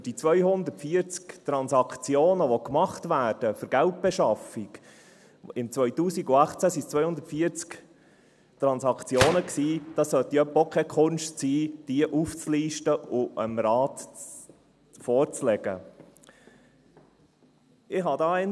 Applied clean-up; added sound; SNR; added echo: none; Gunshot, gunfire; 10 dB; none.